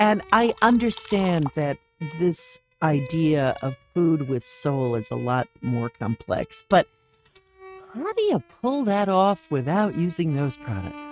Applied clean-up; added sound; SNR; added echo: neural mask model RNNoise.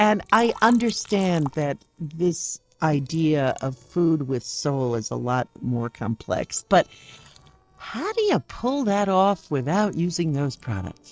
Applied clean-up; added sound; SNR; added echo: neural separator model SepFormer DNS4.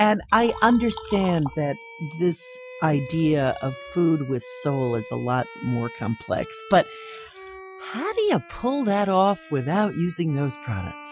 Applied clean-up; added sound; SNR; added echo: classical method Wiener filter.